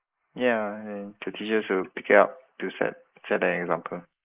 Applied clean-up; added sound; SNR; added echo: neural mask model Resemble Enhance denoiser.